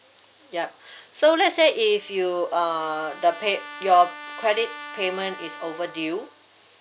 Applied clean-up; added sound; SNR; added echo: none; Trumpet; 17 dB; none.